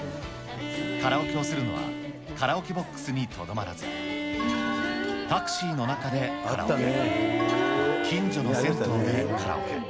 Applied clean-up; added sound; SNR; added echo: none; Bowed string instrument; 7 dB; none.